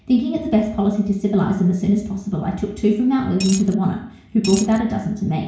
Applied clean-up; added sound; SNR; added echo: none; Coin (dropping); 10 dB; reverberation time 0.6 s.